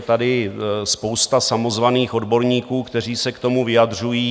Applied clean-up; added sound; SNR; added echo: none; none; none; none.